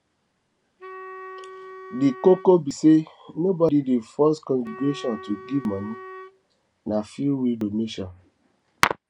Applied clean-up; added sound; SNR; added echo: none; Wind instrument, woodwind instrument; 17 dB; none.